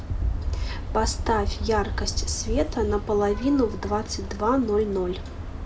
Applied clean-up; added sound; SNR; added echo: none; Vehicle horn, car horn, honking; 10 dB; reverberation time 0.3 s.